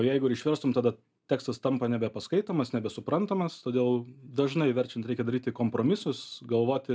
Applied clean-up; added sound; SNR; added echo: none; none; none; none.